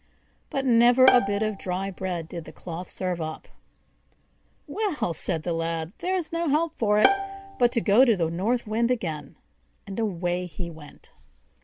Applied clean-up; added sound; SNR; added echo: none; Bowed string instrument; 4 dB; none.